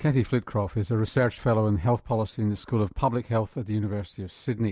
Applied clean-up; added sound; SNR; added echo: none; none; none; none.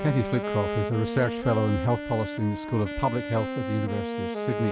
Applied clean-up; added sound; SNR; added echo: none; Wind instrument, woodwind instrument; 5 dB; none.